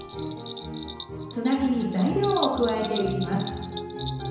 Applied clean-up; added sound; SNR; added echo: none; Bell; 13 dB; reverberation time 1.0 s.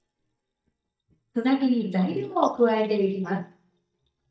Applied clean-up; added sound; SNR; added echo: neural mask model DeepFilterNet 3.